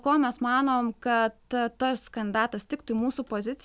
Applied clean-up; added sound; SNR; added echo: none; none; none; none.